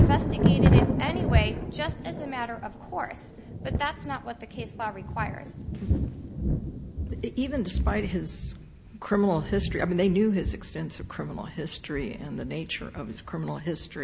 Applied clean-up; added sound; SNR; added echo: none; Thunder; -3 dB; none.